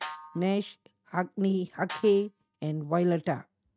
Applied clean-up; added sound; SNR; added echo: neural mask model RNNoise.